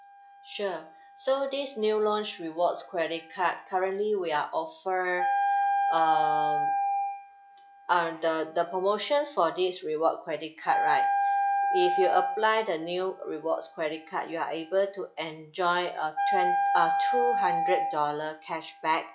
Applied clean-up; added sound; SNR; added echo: classical method log-MMSE.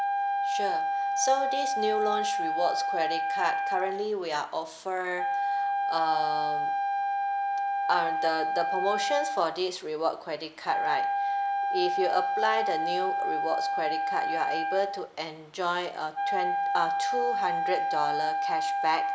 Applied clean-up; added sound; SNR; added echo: none; Wind instrument, woodwind instrument; -2 dB; none.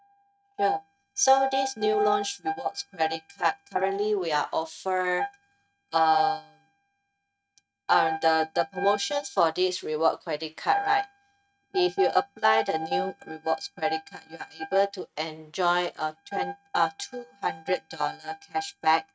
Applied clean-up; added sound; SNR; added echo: neural mask model RNNoise.